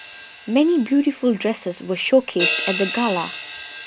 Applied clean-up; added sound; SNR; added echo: none; Crash cymbal; 9 dB; none.